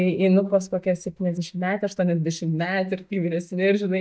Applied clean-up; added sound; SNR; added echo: neural mask model DeepFilterNet 3.